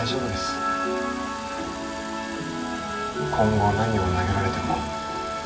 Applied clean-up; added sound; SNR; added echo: none; Fill (with liquid) / Water tap, faucet; 16 dB; reverberation time 0.2 s.